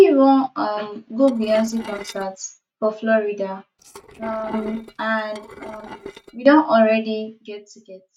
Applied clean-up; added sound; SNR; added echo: neural mask model RNNoise.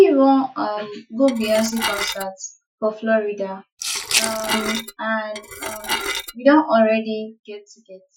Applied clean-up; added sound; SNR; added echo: classical method Wiener filter.